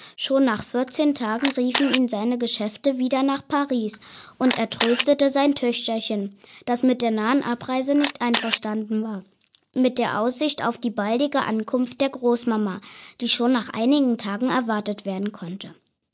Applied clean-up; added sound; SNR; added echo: none; Camera; 7 dB; none.